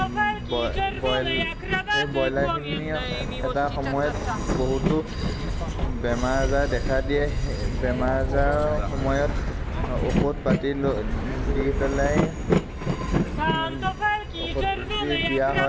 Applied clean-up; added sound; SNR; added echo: none; Train; -2 dB; none.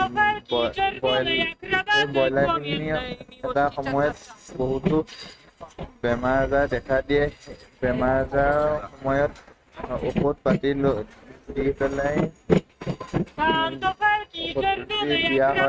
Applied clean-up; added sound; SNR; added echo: neural mask model RNNoise.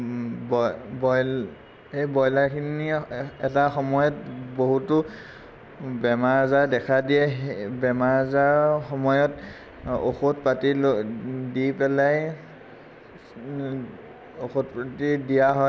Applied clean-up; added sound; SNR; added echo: none; none; none; none.